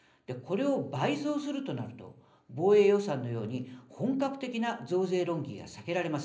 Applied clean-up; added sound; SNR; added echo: none; none; none; reverberation time 0.5 s.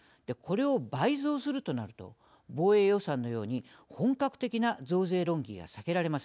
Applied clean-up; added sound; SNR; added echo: none; none; none; none.